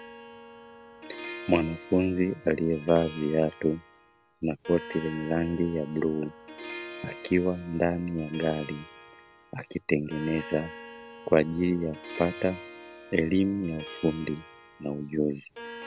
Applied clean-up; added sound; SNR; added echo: none; Harp; 15 dB; none.